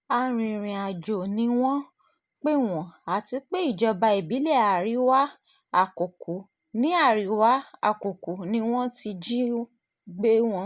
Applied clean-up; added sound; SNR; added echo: none; none; none; none.